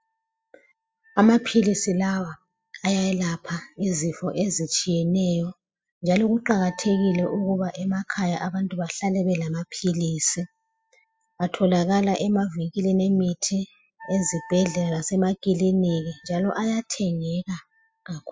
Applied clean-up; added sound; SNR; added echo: classical method spectral subtraction.